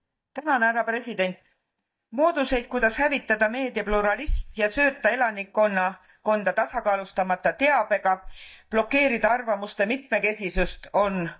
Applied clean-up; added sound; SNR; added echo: neural mask model DeepFilterNet 3.